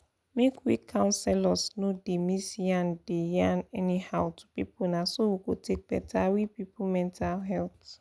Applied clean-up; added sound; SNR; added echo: none; none; none; none.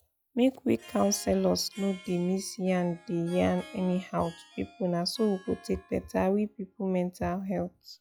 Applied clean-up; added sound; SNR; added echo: classical method log-MMSE.